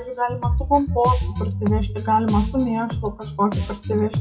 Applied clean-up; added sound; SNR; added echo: classical method WPE with log-MMSE.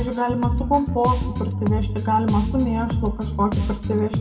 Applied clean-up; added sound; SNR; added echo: none; Bass guitar; 1 dB; reverberation time 1.7 s.